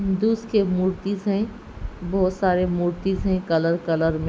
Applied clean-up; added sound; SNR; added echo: none; none; none; none.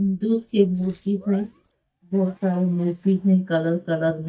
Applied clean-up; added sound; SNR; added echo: neural mask model DeepFilterNet 3.